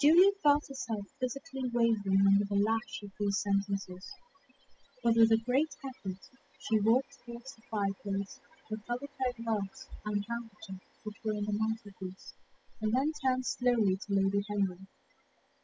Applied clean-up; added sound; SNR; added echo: classical method spectral subtraction.